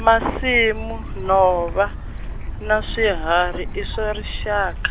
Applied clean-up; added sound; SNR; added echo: none; Stream / Bird; 7 dB; none.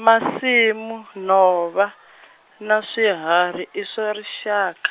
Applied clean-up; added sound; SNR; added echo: none; none; none; none.